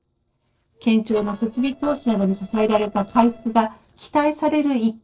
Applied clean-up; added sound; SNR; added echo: neural separator model SepFormer DNS4.